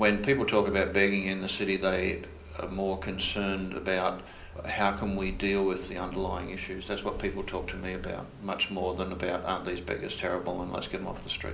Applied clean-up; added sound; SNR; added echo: none; Wind; 16 dB; reverberation time 0.5 s.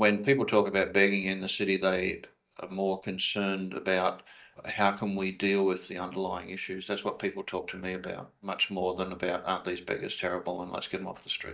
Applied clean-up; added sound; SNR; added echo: neural mask model DeepFilterNet 3.